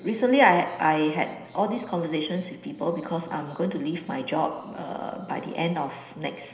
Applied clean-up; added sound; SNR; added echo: none; none; none; reverberation time 0.9 s.